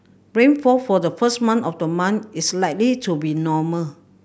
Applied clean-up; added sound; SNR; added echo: none; none; none; none.